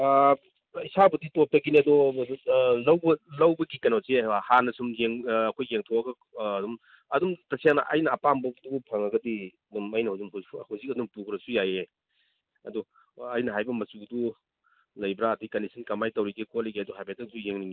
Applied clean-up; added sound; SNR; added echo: none; none; none; none.